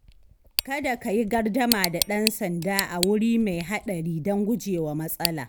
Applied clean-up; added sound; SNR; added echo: none; Tick; 7 dB; none.